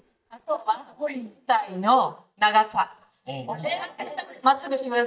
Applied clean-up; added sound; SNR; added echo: neural mask model DeepFilterNet 3.